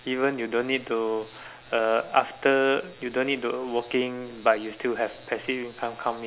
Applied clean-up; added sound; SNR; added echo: none; none; none; none.